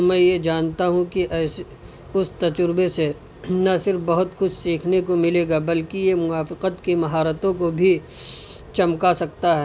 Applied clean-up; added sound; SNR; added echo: none; none; none; none.